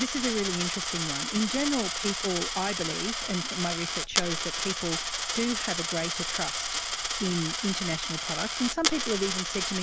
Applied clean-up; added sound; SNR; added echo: none; Coin (dropping); -1 dB; none.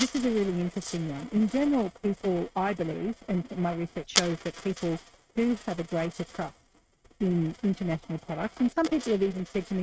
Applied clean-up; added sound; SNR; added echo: neural mask model RNNoise.